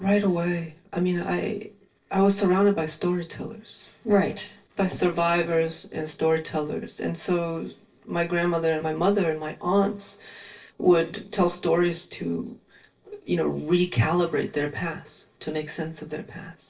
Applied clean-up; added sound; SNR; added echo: neural separator model SepFormer DNS4.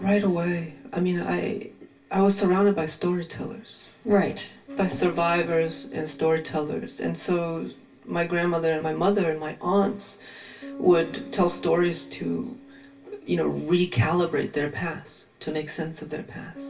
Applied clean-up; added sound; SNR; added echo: none; Bass guitar; 20 dB; reverberation time 0.2 s.